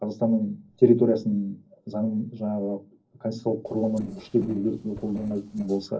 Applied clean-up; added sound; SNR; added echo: neural separator model SepFormer DNS4.